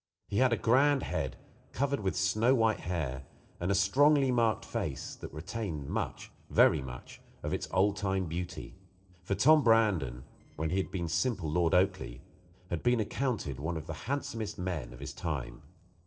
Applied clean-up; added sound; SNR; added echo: neural separator model SepFormer DNS4.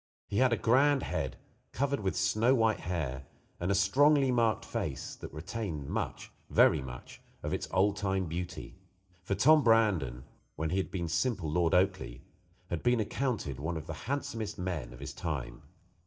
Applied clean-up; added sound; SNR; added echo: neural mask model DeepFilterNet 3.